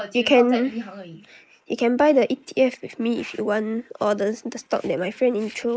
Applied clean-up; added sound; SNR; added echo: neural mask model Resemble Enhance denoiser.